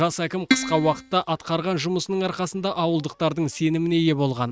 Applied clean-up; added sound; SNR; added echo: neural mask model RNNoise.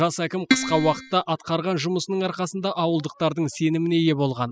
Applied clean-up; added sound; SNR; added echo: classical method spectral subtraction.